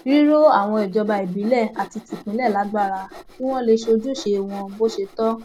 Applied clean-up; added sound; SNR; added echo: none; Sawing; 19 dB; none.